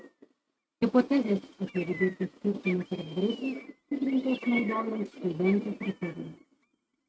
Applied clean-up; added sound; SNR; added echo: neural mask model RNNoise.